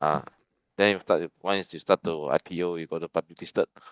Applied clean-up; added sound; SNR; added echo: neural mask model DeepFilterNet 3.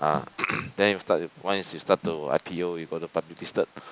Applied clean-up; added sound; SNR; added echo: none; Snare drum; 18 dB; none.